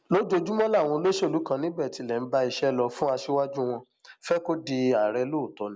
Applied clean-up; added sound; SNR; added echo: none; none; none; none.